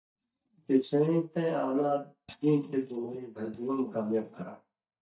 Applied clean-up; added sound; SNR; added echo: neural mask model DeepFilterNet 3.